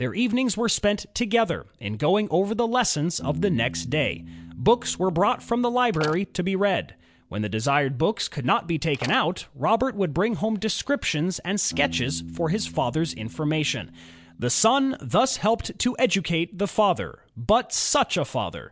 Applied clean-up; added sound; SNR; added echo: none; Piano + Slam; 18 dB; none.